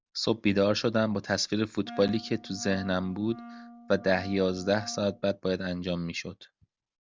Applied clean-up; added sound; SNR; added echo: none; Wind instrument, woodwind instrument; 16 dB; none.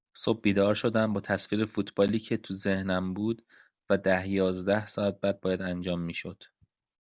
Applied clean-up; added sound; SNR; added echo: none; none; none; none.